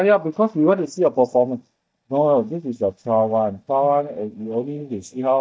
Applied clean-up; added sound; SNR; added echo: neural mask model DeepFilterNet 3.